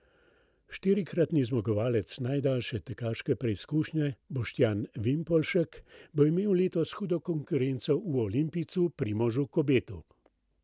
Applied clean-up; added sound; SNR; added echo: none; none; none; none.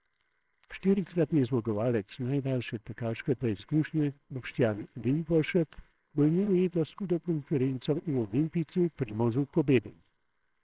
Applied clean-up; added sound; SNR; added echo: neural separator model SepFormer WHAMR!.